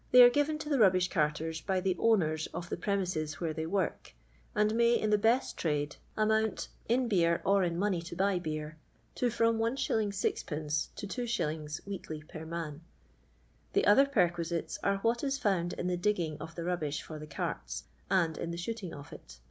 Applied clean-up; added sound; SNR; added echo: none; none; none; none.